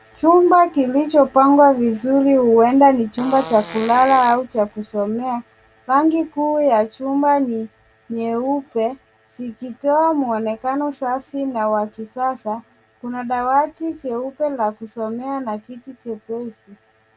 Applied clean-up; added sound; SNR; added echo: none; Fart; 16 dB; none.